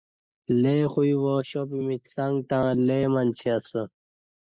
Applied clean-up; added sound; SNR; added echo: neural mask model Resemble Enhance denoiser.